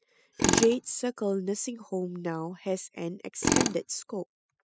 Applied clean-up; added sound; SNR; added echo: classical method spectral subtraction.